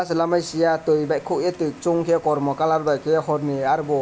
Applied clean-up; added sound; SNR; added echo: none; none; none; none.